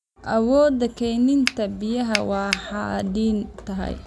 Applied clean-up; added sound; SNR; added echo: none; Finger snapping; 6 dB; none.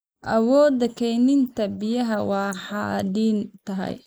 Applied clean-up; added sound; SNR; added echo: neural mask model Resemble Enhance denoiser.